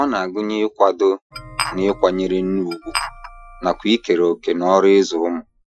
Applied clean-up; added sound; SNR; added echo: classical method Wiener filter.